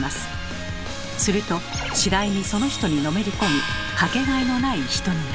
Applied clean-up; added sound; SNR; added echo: none; Gong; 9 dB; none.